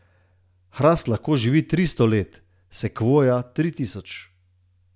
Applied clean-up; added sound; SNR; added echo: none; none; none; none.